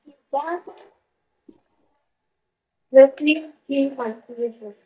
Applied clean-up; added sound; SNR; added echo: neural mask model DeepFilterNet 3.